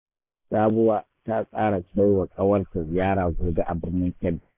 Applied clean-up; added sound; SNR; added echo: neural mask model Resemble Enhance denoiser.